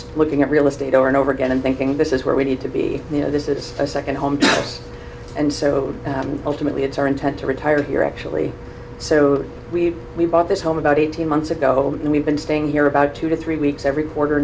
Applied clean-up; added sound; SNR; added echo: none; none; none; none.